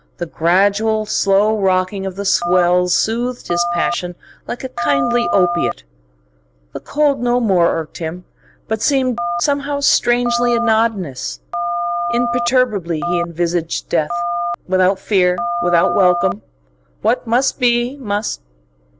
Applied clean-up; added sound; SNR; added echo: none; Telephone; 4 dB; none.